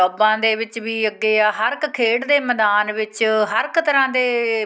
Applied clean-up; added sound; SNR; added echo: none; none; none; none.